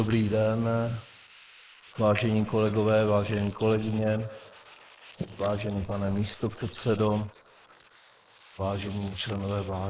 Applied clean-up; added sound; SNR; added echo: neural mask model Resemble Enhance denoiser.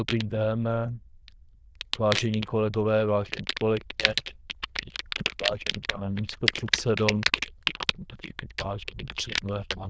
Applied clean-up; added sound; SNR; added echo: neural diffusion model UNIVERSE++.